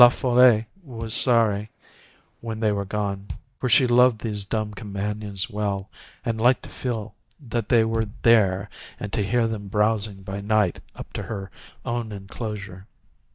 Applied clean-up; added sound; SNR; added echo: neural mask model DeepFilterNet 3.